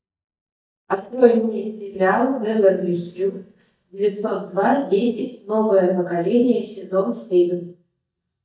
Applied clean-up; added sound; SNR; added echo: neural mask model DeepFilterNet 3.